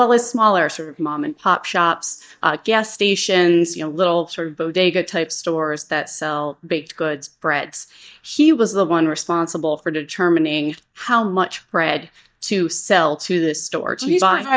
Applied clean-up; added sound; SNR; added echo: neural mask model DeepFilterNet 3.